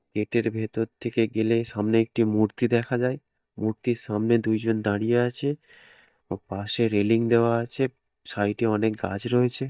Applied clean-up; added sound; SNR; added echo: neural mask model DeepFilterNet 3.